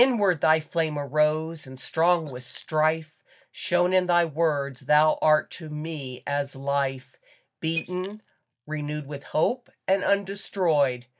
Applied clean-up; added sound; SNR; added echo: neural mask model Resemble Enhance denoiser.